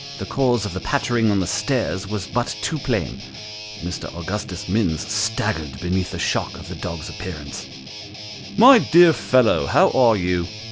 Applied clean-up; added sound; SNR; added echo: none; Guitar; 14 dB; none.